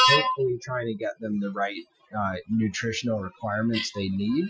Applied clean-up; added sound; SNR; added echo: classical method Wiener filter.